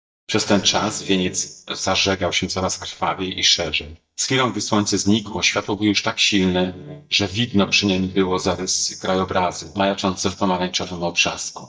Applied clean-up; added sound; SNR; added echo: neural mask model DeepFilterNet 3.